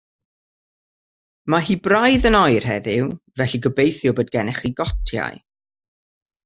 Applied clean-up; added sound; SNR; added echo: neural mask model DeepFilterNet 3.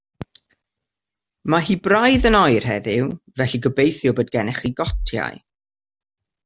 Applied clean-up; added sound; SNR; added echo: none; Bass drum; 5 dB; none.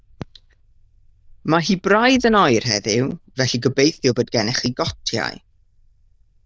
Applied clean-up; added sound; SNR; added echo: neural diffusion model UNIVERSE++.